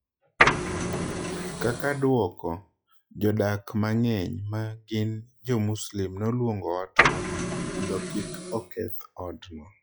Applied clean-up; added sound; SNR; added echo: classical method log-MMSE.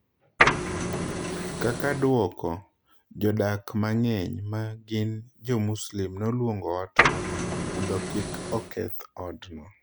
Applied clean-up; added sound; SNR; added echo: none; Printer; -3 dB; none.